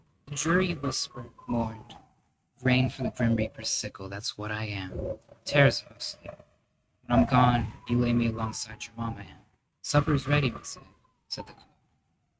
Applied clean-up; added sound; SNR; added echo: neural mask model RNNoise.